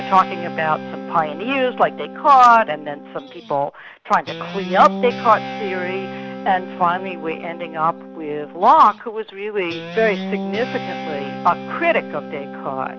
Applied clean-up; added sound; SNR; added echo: none; Guitar; 11 dB; none.